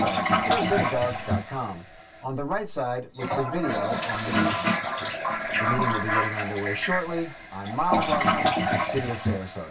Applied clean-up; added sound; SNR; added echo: none; Toilet flush; -3 dB; reverberation time 0.1 s.